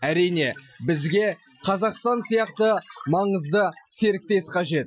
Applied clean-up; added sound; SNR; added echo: classical method Wiener filter.